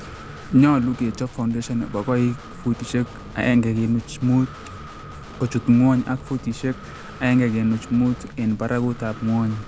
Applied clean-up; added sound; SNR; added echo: none; Breathing + Guitar; 15 dB; none.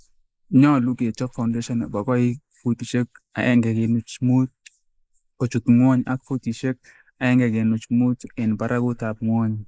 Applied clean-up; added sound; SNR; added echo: neural mask model Resemble Enhance denoiser.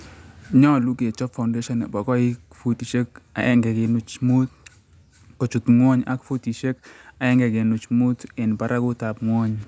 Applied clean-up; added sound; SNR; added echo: none; none; none; none.